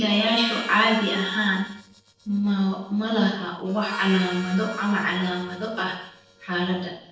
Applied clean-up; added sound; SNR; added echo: neural separator model SepFormer DNS4.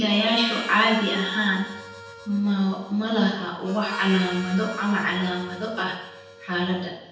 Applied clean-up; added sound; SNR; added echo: none; Harmonica; 14 dB; reverberation time 0.8 s.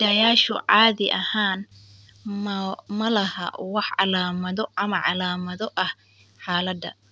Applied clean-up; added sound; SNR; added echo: none; none; none; none.